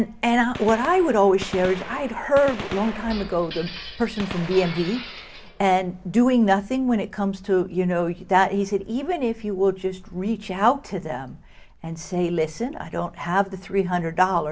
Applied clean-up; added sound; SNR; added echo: none; Glass + Gunshot, gunfire; 16 dB; none.